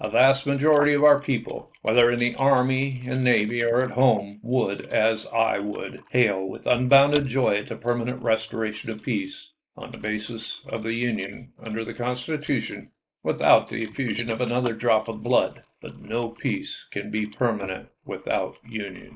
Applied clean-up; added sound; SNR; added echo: neural mask model Resemble Enhance denoiser.